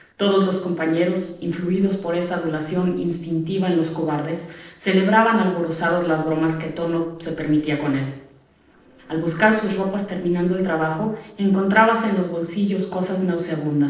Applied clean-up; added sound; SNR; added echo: neural separator model SepFormer DNS4.